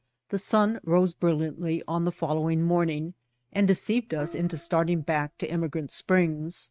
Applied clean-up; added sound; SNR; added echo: neural mask model RNNoise.